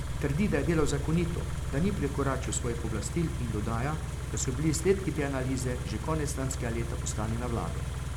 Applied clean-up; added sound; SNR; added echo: none; Idling / Car; 2 dB; none.